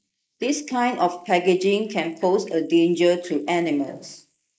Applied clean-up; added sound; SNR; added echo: neural mask model Resemble Enhance denoiser.